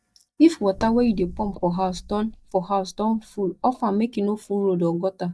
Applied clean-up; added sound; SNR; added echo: neural mask model DeepFilterNet 3.